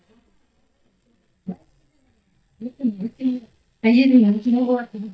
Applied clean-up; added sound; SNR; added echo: neural mask model DeepFilterNet 3.